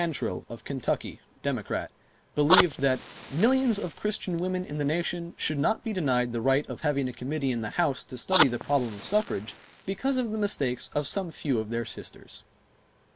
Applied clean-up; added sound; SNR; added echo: neural mask model Resemble Enhance denoiser.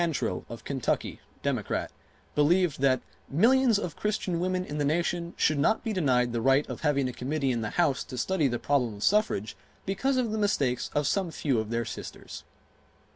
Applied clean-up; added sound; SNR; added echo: none; none; none; none.